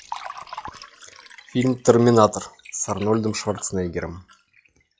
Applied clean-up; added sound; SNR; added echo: classical method log-MMSE.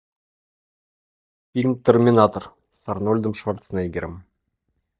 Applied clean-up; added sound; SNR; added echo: neural mask model DeepFilterNet 3.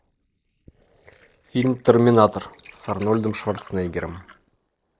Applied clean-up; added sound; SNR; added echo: neural mask model Resemble Enhance denoiser.